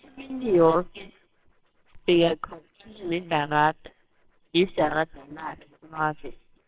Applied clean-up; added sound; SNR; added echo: neural separator model SepFormer WHAMR!.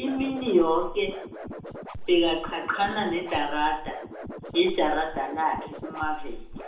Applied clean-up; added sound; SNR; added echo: none; Scratching (performance technique); 9 dB; reverberation time 0.6 s.